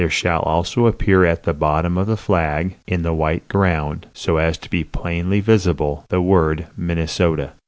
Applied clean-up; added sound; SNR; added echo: none; none; none; none.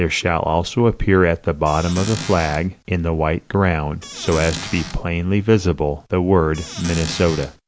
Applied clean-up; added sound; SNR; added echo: none; Squeak / Cupboard open or close; 12 dB; none.